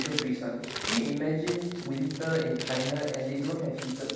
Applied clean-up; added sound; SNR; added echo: none; Crumpling, crinkling; 8 dB; reverberation time 1.2 s.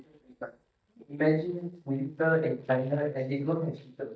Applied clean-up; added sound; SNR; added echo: neural mask model DeepFilterNet 3.